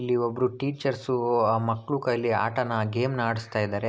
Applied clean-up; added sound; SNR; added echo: none; none; none; none.